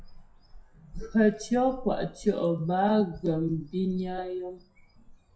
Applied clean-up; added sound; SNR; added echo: classical method WPE with log-MMSE.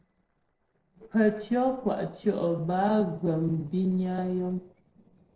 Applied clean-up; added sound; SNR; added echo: neural separator model SepFormer DNS4.